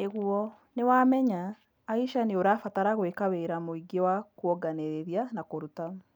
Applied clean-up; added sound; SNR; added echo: none; none; none; none.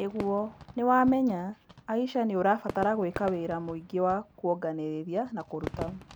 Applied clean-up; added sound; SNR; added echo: none; Fireworks; 14 dB; none.